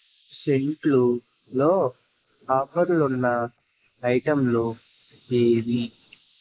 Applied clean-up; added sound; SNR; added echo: neural mask model Resemble Enhance denoiser.